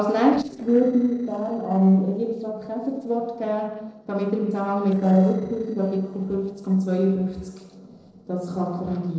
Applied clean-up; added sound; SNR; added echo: neural separator model SepFormer DNS4.